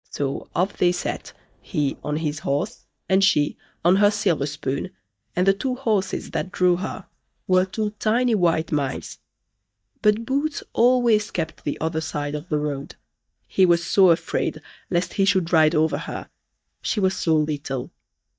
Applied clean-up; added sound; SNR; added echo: neural mask model DeepFilterNet 3.